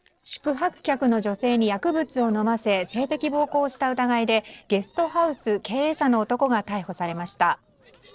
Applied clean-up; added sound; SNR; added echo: neural separator model SepFormer DNS4.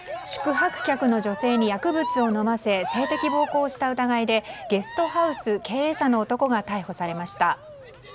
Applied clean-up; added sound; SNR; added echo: none; Cheering; 11 dB; none.